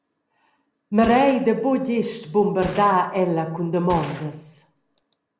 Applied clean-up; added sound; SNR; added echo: none; Gunshot, gunfire; 17 dB; none.